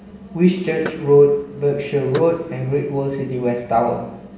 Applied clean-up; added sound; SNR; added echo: none; Door / Car; 20 dB; reverberation time 0.8 s.